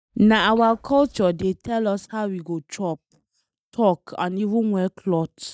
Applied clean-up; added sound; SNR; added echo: neural mask model DeepFilterNet 3.